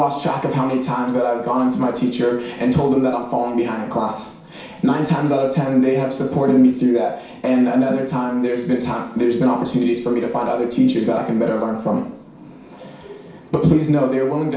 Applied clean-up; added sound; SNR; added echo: none; none; none; reverberation time 0.6 s.